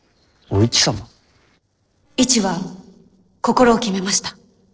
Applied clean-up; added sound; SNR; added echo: neural separator model SepFormer DNS4.